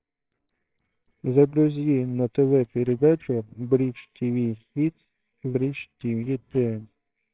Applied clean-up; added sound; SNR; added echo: neural separator model SepFormer WHAMR!.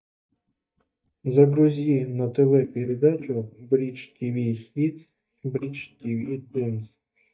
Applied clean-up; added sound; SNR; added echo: neural mask model DeepFilterNet 3.